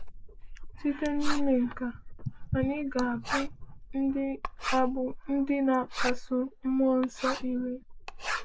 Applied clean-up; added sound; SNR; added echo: neural mask model Resemble Enhance denoiser.